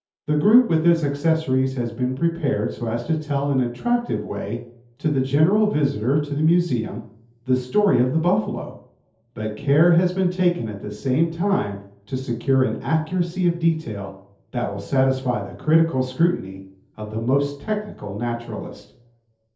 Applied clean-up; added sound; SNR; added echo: none; none; none; reverberation time 0.5 s.